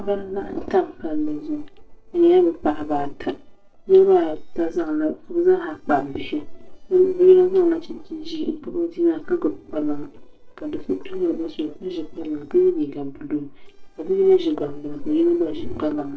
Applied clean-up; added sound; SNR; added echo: neural separator model SepFormer DNS4.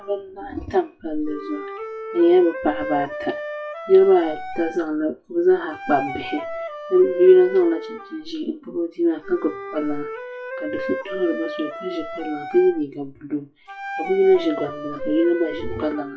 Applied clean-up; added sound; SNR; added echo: classical method WPE with log-MMSE.